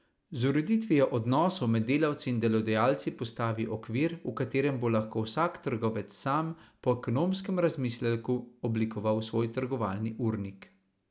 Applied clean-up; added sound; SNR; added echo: none; none; none; none.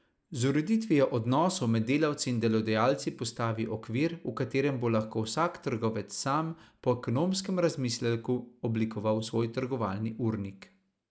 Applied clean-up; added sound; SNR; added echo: neural mask model Resemble Enhance denoiser.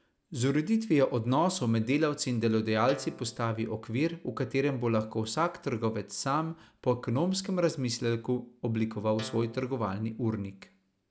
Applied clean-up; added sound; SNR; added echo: none; Guitar; 18 dB; none.